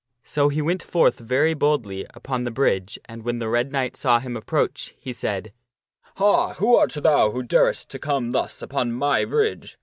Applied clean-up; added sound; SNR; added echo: none; none; none; none.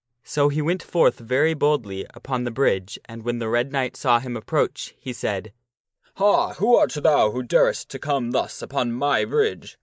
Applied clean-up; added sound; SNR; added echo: neural mask model Resemble Enhance denoiser.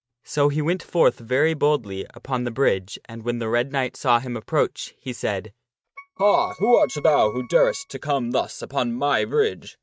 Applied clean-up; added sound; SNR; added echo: neural mask model RNNoise.